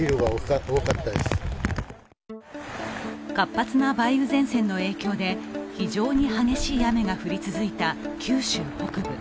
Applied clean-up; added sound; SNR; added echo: none; none; none; none.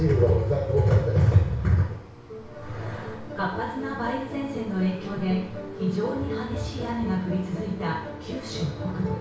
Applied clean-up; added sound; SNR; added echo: none; Mechanisms; 18 dB; reverberation time 0.6 s.